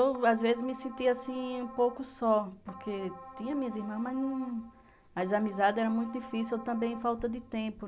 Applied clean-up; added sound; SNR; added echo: none; Keyboard (musical); 17 dB; none.